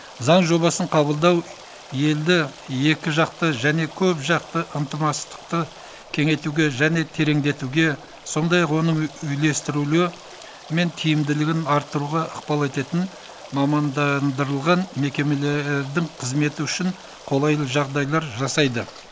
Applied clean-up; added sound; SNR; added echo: none; Stream; 20 dB; none.